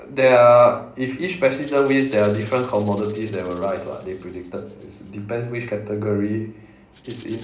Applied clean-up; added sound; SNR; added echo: none; Rattle (instrument); 20 dB; reverberation time 0.5 s.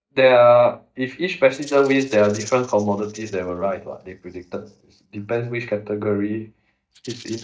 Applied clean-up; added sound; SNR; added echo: neural mask model DeepFilterNet 3.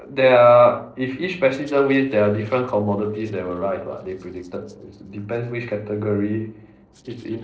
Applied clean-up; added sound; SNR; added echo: neural separator model SepFormer DNS4.